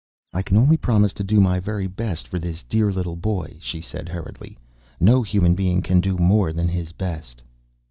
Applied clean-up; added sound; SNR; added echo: neural mask model DeepFilterNet 3.